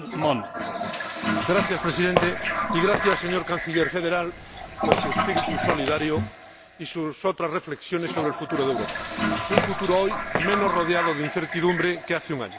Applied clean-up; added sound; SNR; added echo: none; Toilet flush + Walk, footsteps; 1 dB; none.